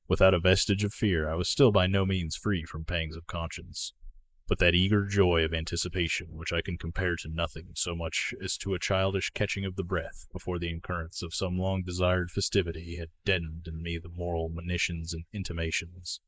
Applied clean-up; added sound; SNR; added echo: neural mask model Resemble Enhance denoiser.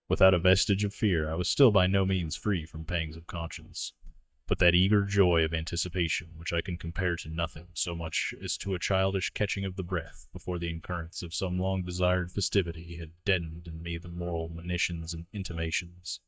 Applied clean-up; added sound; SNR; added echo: neural mask model DeepFilterNet 3.